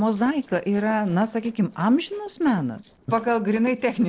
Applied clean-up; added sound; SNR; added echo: neural separator model SepFormer DNS4.